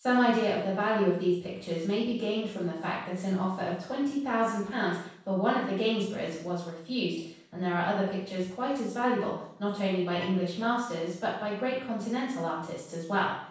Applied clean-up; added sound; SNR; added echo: neural separator model SepFormer DNS4.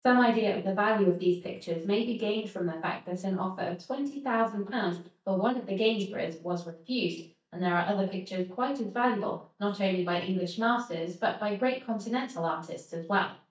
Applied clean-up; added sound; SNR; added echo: neural mask model DeepFilterNet 3.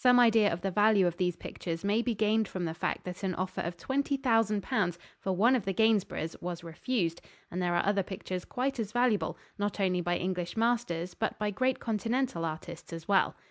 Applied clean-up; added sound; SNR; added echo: none; none; none; none.